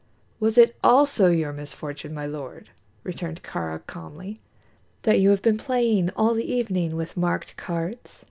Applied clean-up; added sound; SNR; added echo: none; none; none; none.